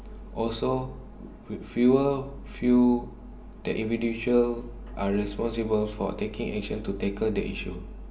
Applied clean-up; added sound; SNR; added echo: none; none; none; reverberation time 0.7 s.